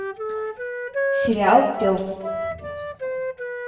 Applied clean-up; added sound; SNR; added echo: none; Wind instrument, woodwind instrument; 3 dB; reverberation time 1.1 s.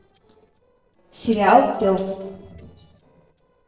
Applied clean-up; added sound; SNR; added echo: neural separator model SepFormer DNS4.